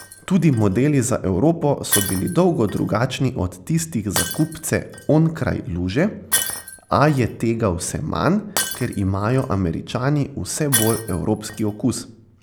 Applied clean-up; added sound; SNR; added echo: none; Shatter; 10 dB; none.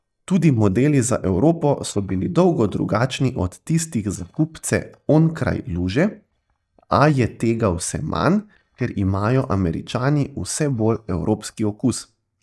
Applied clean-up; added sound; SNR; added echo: neural mask model DeepFilterNet 3.